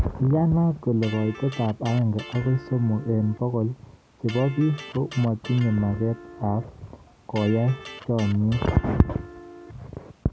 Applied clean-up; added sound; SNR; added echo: none; Electric guitar; 17 dB; none.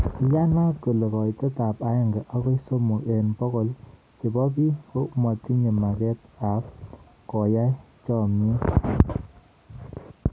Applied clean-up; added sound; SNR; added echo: none; none; none; none.